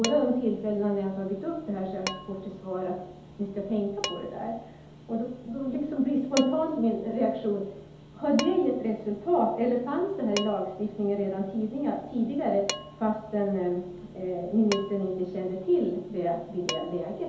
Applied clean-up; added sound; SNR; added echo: none; Dishes, pots, and pans; 14 dB; reverberation time 2.2 s.